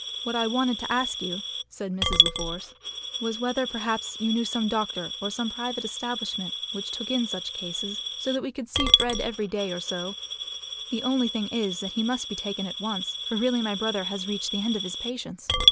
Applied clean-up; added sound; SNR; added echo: none; Coin (dropping) / Glass; 0 dB; none.